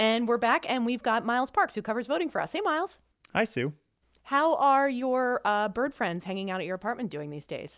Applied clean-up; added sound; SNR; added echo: none; none; none; none.